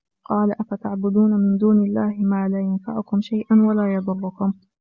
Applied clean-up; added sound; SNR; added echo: none; none; none; none.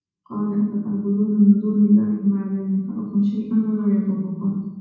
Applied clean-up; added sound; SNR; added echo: none; none; none; reverberation time 1.2 s.